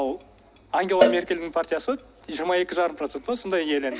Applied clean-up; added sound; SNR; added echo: none; Cowbell; 2 dB; none.